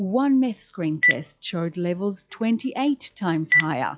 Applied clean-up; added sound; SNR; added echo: classical method log-MMSE.